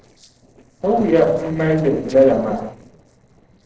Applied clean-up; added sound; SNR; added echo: neural separator model SepFormer DNS4.